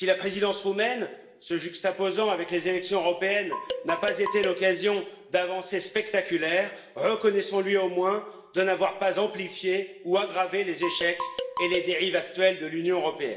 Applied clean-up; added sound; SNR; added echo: none; Marimba, xylophone; 7 dB; reverberation time 0.8 s.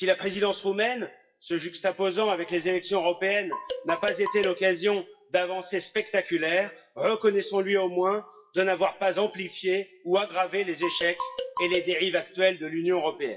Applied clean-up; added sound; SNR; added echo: classical method WPE with log-MMSE.